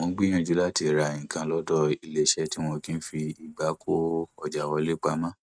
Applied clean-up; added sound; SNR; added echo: neural mask model RNNoise.